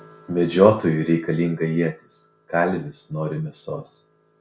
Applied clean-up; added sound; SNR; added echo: none; none; none; none.